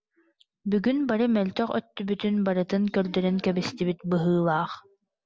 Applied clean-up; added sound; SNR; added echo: none; none; none; none.